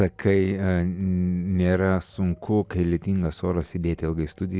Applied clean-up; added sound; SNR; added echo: none; none; none; none.